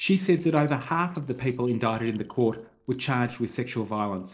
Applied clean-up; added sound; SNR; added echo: neural separator model SepFormer DNS4.